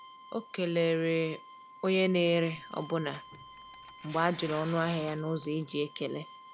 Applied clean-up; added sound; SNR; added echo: none; Bowed string instrument + Tearing; 17 dB; none.